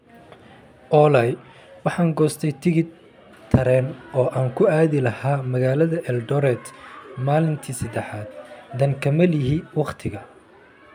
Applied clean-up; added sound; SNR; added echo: none; none; none; none.